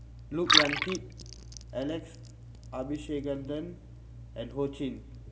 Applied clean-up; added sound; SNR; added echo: none; Liquid; -2 dB; reverberation time 0.7 s.